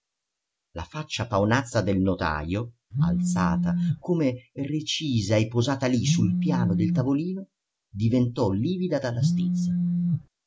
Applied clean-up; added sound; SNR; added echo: none; Telephone; -3 dB; none.